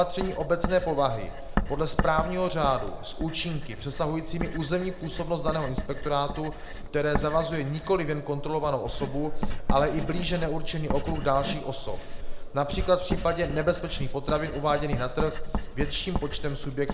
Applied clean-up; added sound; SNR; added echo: none; Writing; 2 dB; reverberation time 1.7 s.